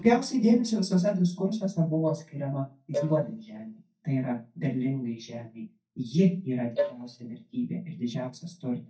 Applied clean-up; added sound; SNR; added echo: neural mask model DeepFilterNet 3.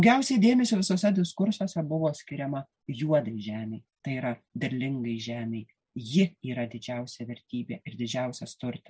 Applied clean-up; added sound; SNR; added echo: none; none; none; none.